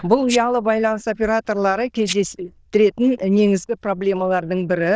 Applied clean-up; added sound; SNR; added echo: neural diffusion model UNIVERSE++.